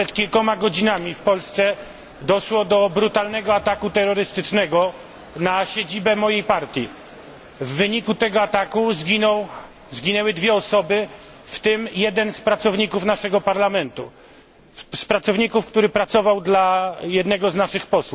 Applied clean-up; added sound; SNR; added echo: none; none; none; none.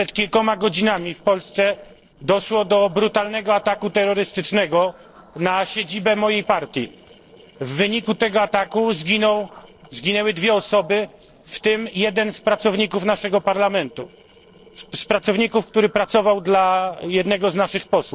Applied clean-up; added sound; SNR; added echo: neural separator model SepFormer DNS4.